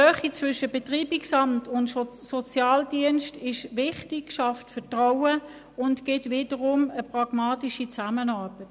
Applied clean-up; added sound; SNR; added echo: none; none; none; none.